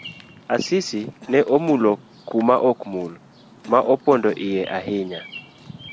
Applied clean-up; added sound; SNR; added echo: none; Bird vocalization, bird call, bird song + Cough; 20 dB; none.